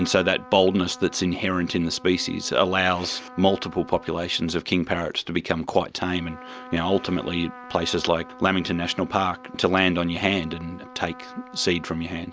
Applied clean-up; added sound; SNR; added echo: none; Trumpet; 19 dB; none.